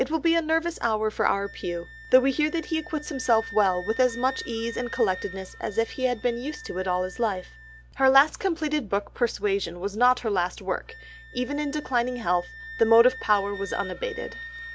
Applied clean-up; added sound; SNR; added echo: none; Wind instrument, woodwind instrument; 17 dB; none.